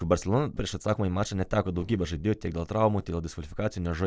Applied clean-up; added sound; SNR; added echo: neural separator model SepFormer DNS4.